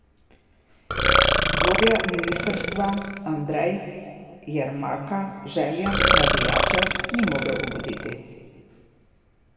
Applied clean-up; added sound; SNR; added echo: none; Burping, eructation; -5 dB; reverberation time 2.1 s.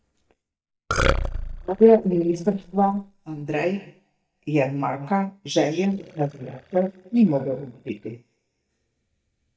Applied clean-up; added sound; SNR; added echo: neural mask model DeepFilterNet 3.